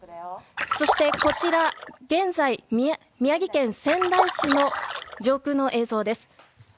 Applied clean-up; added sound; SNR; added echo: none; Splash, splatter; 2 dB; none.